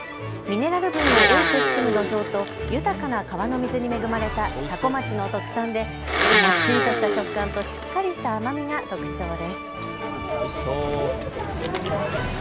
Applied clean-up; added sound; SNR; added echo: none; Domestic sounds, home sounds; -3 dB; none.